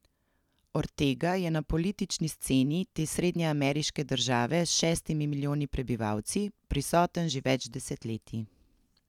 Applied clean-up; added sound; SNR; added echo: none; none; none; none.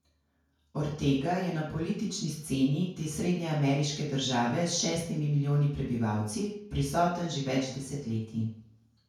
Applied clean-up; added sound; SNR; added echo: none; none; none; reverberation time 0.5 s.